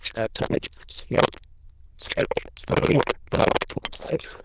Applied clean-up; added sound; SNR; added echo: neural diffusion model UNIVERSE++.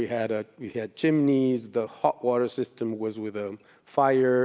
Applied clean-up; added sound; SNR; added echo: none; none; none; none.